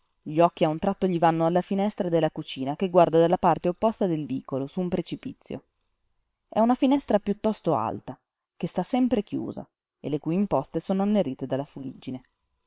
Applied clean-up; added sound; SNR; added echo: neural separator model SepFormer WHAM!.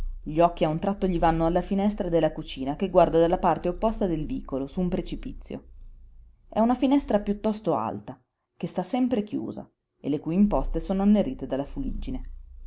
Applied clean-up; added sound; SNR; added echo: none; Purr; 12 dB; none.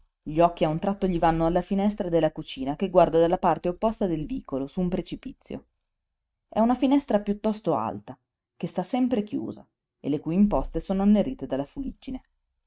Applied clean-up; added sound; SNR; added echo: neural mask model RNNoise.